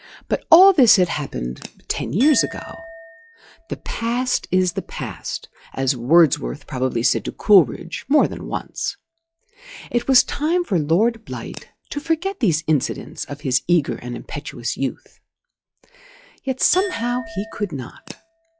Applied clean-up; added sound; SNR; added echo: classical method log-MMSE.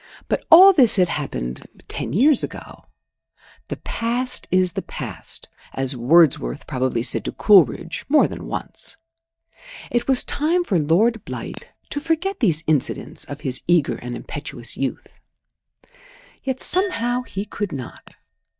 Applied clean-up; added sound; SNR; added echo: neural mask model DeepFilterNet 3.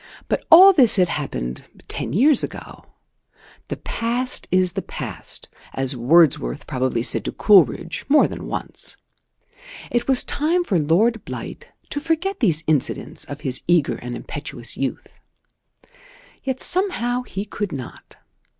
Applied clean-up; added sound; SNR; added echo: none; none; none; none.